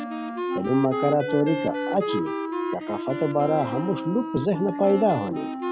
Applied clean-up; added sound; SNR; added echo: none; Wind instrument, woodwind instrument + Wind instrument, woodwind instrument; 4 dB; none.